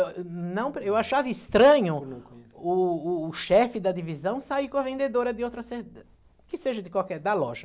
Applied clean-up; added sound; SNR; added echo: none; none; none; none.